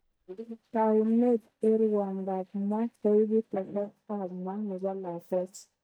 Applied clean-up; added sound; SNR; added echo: neural mask model DeepFilterNet 3.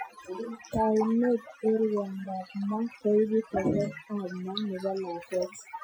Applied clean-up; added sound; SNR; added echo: classical method Wiener filter.